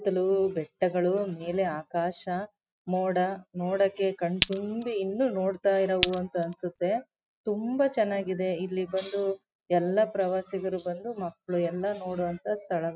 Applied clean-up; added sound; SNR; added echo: none; Glass; 6 dB; none.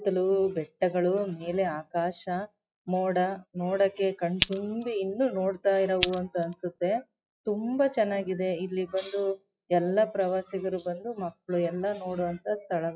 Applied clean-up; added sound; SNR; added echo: classical method log-MMSE.